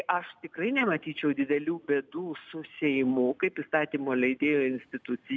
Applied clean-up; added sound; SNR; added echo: none; none; none; none.